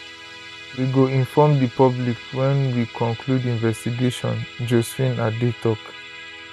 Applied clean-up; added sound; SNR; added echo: none; Musical instrument; 17 dB; none.